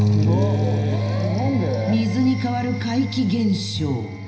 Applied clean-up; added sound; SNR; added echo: none; Bass guitar; 0 dB; reverberation time 0.9 s.